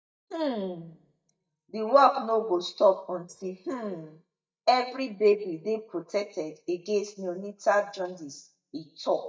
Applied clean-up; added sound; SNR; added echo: neural mask model DeepFilterNet 3.